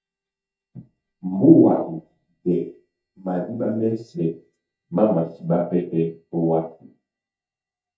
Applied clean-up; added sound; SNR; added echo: neural mask model DeepFilterNet 3.